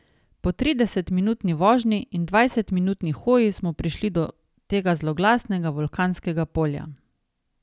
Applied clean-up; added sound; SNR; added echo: none; none; none; none.